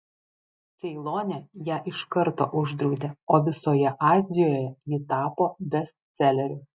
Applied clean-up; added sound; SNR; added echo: none; none; none; none.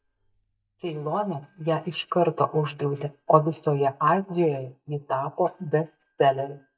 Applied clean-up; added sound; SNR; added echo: neural mask model DeepFilterNet 3.